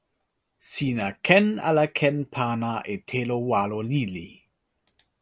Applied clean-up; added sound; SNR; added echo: none; none; none; none.